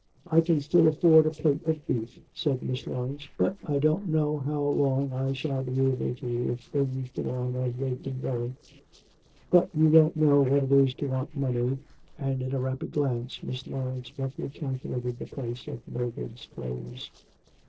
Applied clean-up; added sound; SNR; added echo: neural separator model SepFormer DNS4.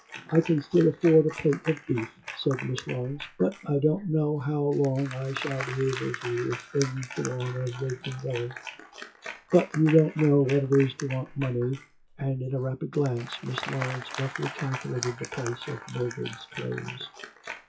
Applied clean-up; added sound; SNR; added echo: classical method WPE with log-MMSE.